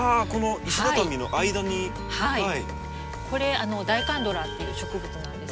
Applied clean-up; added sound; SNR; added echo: none; Wind instrument, woodwind instrument; 15 dB; none.